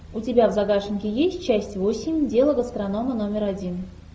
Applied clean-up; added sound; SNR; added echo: none; none; none; none.